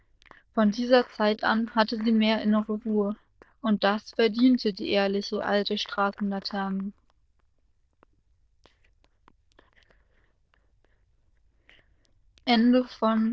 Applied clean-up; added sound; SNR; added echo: neural diffusion model UNIVERSE++.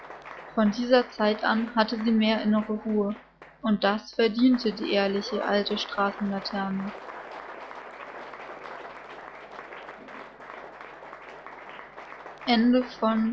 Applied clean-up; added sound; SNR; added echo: none; Applause; 15 dB; none.